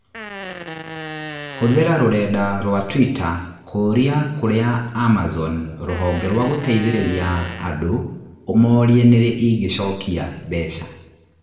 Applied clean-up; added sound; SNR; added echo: none; Fart; 14 dB; reverberation time 0.9 s.